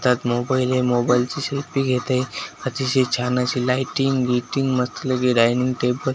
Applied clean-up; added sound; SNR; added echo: none; none; none; none.